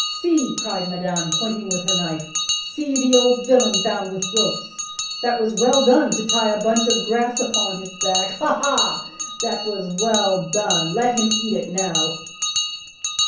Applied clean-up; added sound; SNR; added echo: none; Bell; 3 dB; reverberation time 0.6 s.